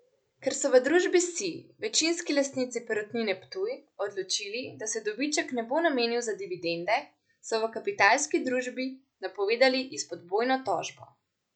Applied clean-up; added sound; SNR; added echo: none; none; none; none.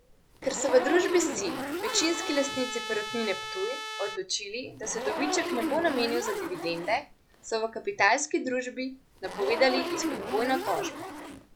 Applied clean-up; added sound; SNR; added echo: none; Zipper (clothing) + Trumpet; 6 dB; none.